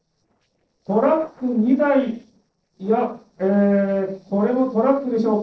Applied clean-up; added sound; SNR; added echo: neural separator model SepFormer DNS4.